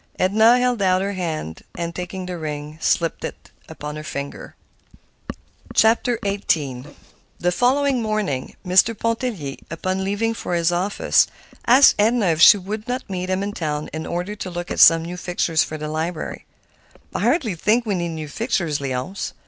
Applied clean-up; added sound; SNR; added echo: none; none; none; none.